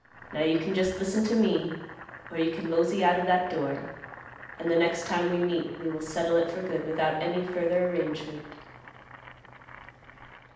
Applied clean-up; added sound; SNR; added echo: none; Boiling; 17 dB; reverberation time 0.8 s.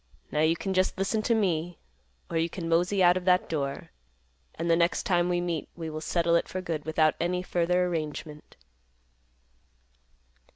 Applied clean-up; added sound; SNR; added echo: none; none; none; none.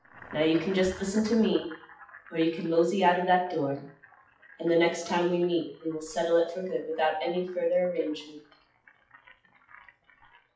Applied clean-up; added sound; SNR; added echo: classical method WPE with log-MMSE.